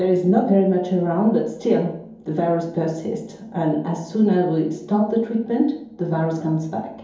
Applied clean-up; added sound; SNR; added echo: none; none; none; reverberation time 2.8 s.